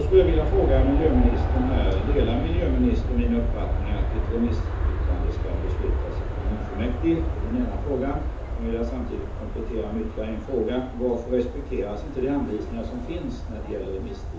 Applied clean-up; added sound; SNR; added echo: none; Aircraft; -1 dB; reverberation time 0.6 s.